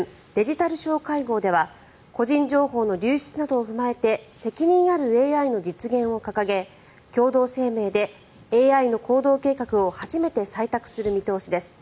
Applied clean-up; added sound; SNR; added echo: none; none; none; none.